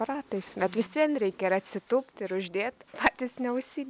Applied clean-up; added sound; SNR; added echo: none; none; none; none.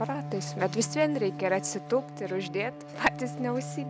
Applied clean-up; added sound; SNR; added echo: none; Bowed string instrument; 8 dB; none.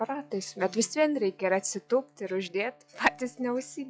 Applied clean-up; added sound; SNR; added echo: classical method log-MMSE.